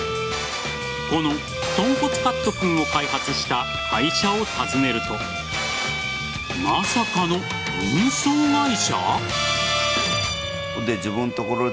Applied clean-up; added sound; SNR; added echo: none; Bowed string instrument; 6 dB; none.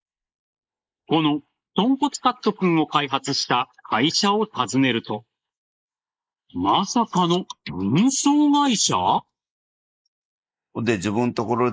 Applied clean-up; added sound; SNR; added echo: neural mask model Resemble Enhance denoiser.